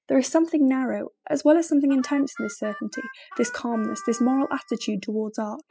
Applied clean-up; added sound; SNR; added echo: classical method spectral subtraction.